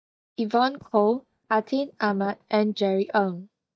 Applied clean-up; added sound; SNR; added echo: neural mask model DeepFilterNet 3.